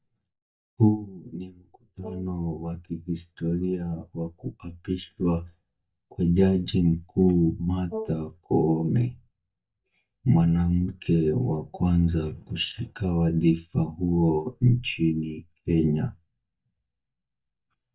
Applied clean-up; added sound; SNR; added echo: neural mask model DeepFilterNet 3.